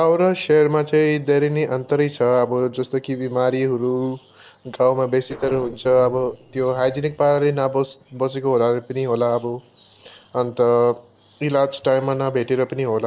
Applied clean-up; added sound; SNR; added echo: neural separator model SepFormer DNS4.